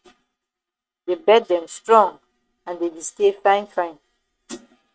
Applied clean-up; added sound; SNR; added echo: neural mask model RNNoise.